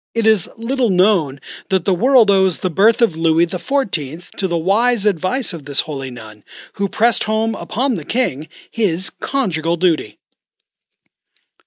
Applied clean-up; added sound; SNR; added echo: neural mask model DeepFilterNet 3.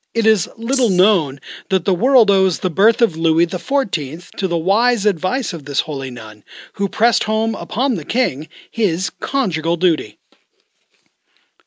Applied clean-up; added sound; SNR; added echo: none; Rattle (instrument); 10 dB; none.